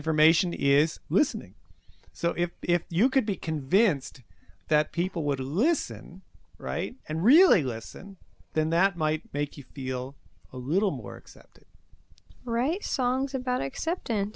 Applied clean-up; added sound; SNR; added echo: none; none; none; none.